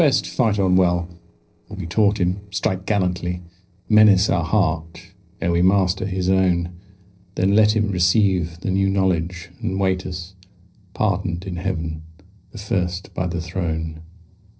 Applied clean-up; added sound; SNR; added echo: neural separator model SepFormer DNS4.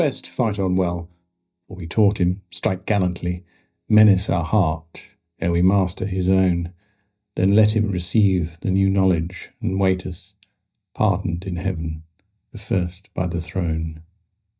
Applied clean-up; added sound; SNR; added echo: neural mask model DeepFilterNet 3.